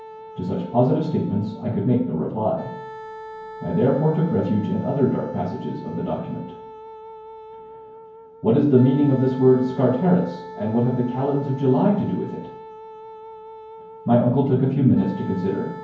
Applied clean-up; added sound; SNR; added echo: none; Wind instrument, woodwind instrument; 16 dB; reverberation time 0.9 s.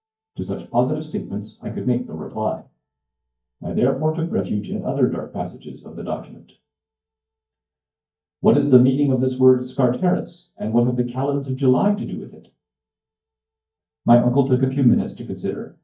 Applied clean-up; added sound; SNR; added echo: neural mask model DeepFilterNet 3.